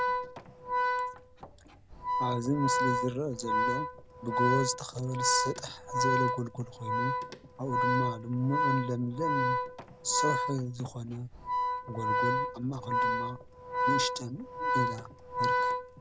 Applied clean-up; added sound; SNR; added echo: none; Organ; -3 dB; none.